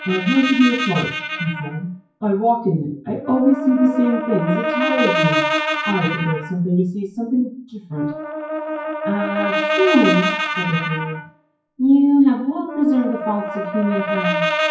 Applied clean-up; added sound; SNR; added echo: classical method WPE with log-MMSE.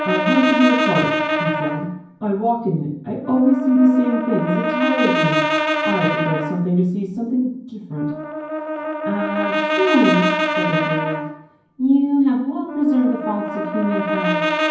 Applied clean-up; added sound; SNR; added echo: none; Brass instrument; 2 dB; reverberation time 0.9 s.